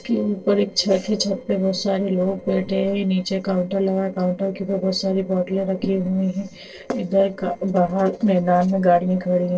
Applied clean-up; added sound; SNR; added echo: neural separator model SepFormer DNS4.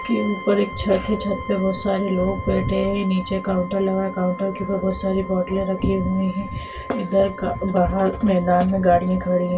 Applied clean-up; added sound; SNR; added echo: none; Brass instrument; 15 dB; reverberation time 0.1 s.